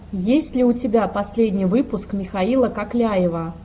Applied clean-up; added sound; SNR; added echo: none; none; none; none.